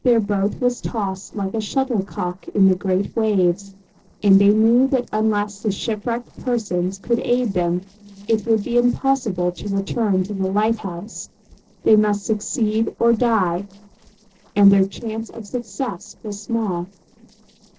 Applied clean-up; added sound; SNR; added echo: neural separator model SepFormer DNS4.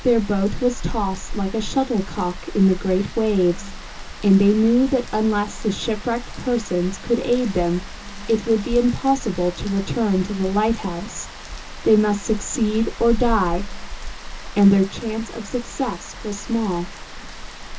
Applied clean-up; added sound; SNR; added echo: none; Rain; 9 dB; reverberation time 0.2 s.